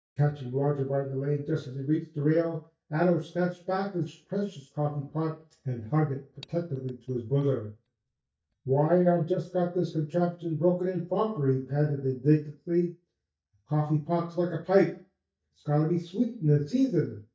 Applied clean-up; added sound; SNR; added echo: neural mask model DeepFilterNet 3.